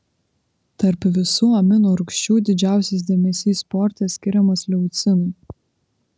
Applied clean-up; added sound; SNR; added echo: none; none; none; none.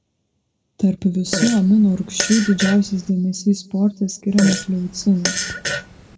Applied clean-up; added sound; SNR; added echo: none; Fart; 7 dB; reverberation time 0.9 s.